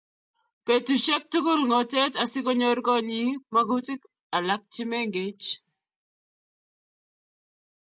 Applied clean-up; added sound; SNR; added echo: none; none; none; none.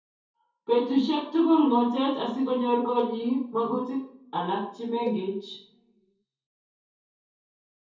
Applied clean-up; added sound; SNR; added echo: none; Cowbell; 15 dB; reverberation time 0.6 s.